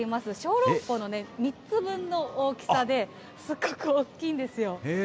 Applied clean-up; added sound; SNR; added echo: none; none; none; none.